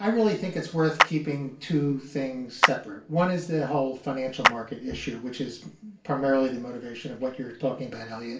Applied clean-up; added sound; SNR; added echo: none; Clapping; 1 dB; reverberation time 0.3 s.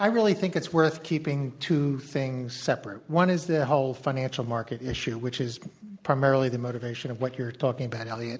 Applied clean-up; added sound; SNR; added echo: none; none; none; none.